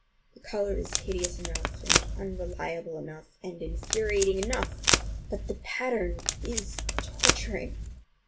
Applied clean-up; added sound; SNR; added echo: none; Packing tape, duct tape; -4 dB; reverberation time 0.2 s.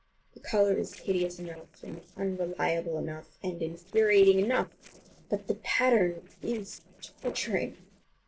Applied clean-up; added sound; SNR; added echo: neural separator model SepFormer DNS4.